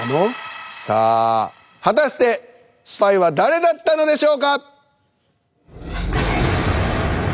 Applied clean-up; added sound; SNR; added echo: none; none; none; none.